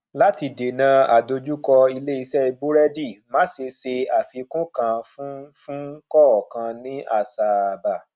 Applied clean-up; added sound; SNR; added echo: none; none; none; none.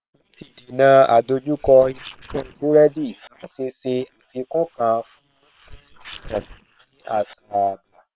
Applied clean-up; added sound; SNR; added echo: neural separator model SepFormer WHAM!.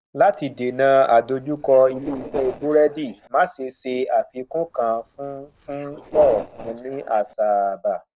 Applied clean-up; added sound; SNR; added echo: neural separator model SepFormer DNS4.